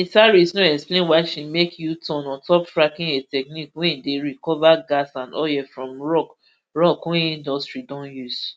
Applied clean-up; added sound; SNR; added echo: none; none; none; none.